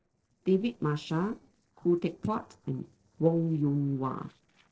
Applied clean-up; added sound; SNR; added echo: neural separator model SepFormer DNS4.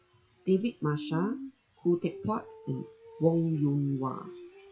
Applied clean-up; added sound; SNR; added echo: classical method WPE with log-MMSE.